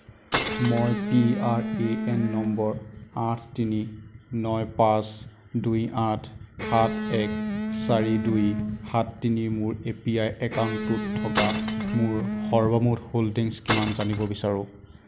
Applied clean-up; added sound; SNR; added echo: none; Electric guitar + Glass; 3 dB; none.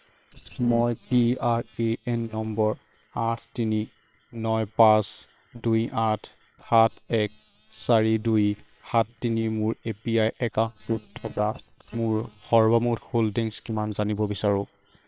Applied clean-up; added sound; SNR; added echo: neural separator model SepFormer WHAM!.